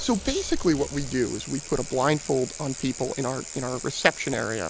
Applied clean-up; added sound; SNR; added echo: none; Bicycle; 10 dB; none.